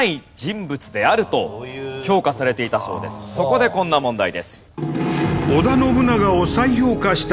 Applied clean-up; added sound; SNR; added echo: none; none; none; none.